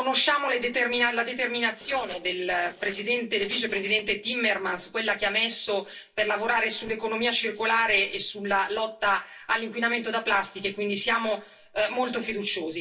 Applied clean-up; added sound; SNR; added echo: neural separator model SepFormer DNS4.